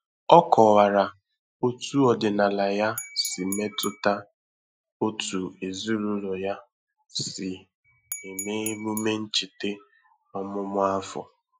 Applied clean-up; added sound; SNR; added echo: classical method Wiener filter.